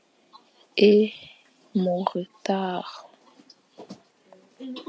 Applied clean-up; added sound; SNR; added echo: none; none; none; none.